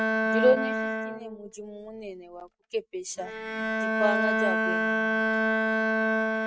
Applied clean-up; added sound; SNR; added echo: neural mask model RNNoise.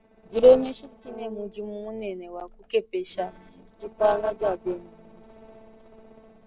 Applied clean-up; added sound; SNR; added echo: neural separator model SepFormer DNS4.